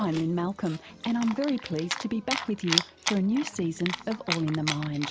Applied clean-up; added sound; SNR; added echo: none; Chewing, mastication; 6 dB; none.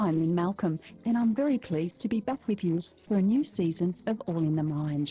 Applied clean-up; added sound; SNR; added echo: neural separator model SepFormer DNS4.